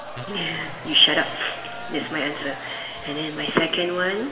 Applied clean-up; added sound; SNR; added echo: none; Crowd; 13 dB; reverberation time 1.7 s.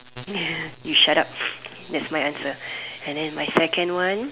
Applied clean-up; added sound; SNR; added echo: none; none; none; none.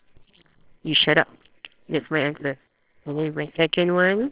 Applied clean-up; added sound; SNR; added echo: neural separator model SepFormer WHAMR!.